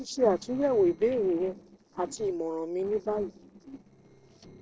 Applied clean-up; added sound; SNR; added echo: neural separator model SepFormer DNS4.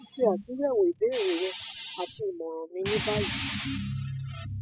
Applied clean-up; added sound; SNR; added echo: classical method spectral subtraction.